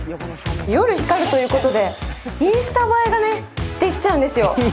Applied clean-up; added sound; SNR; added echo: none; none; none; none.